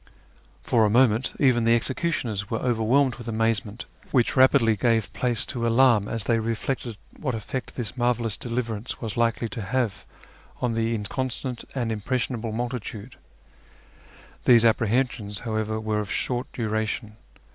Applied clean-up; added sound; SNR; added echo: none; none; none; none.